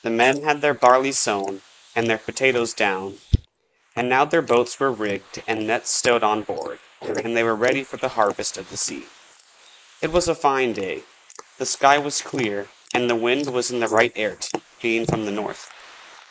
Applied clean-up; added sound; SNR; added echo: neural mask model Resemble Enhance denoiser.